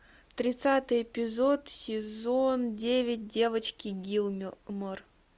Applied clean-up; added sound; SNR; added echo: none; none; none; none.